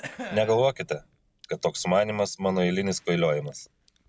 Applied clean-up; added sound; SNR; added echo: none; Chewing, mastication / Cough; 19 dB; none.